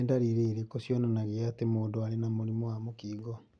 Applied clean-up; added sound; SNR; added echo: none; none; none; none.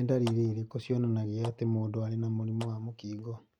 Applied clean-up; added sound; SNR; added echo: neural mask model RNNoise.